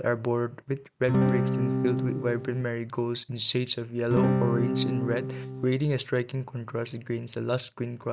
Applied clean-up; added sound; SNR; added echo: none; Acoustic guitar / Strum; -3 dB; none.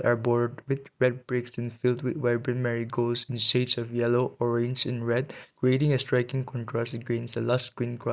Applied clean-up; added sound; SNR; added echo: none; none; none; none.